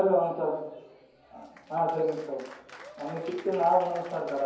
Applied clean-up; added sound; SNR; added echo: none; Applause; 19 dB; reverberation time 0.9 s.